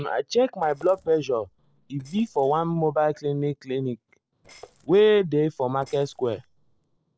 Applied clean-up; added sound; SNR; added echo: neural separator model SepFormer DNS4.